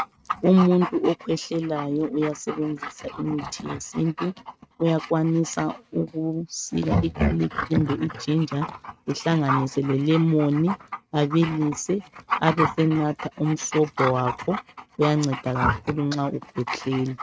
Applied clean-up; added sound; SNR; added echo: neural mask model RNNoise.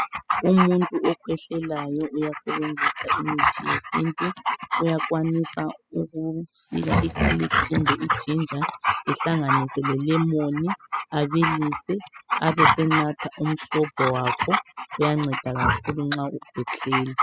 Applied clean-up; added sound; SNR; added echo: classical method spectral subtraction.